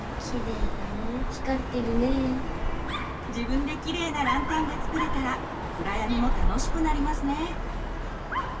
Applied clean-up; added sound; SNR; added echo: none; Dog; -2 dB; reverberation time 0.2 s.